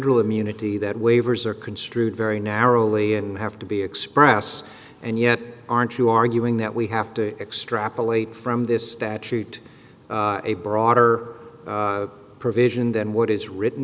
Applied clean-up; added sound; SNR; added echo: none; none; none; none.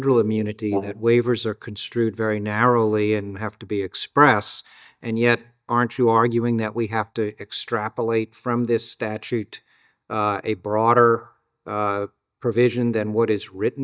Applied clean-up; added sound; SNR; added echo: neural mask model DeepFilterNet 3.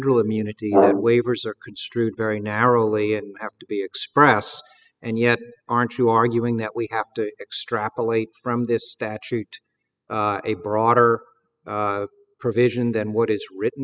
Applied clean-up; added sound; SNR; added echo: classical method spectral subtraction.